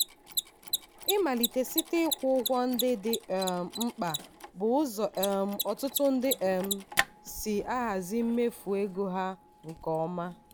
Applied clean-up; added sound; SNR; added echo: none; Mechanisms; 7 dB; none.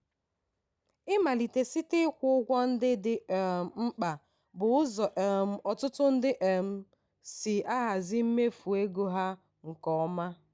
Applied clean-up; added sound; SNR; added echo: none; none; none; none.